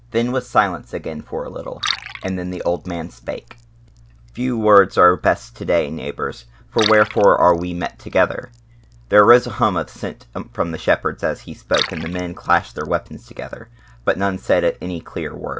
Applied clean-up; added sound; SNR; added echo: none; Liquid; 15 dB; none.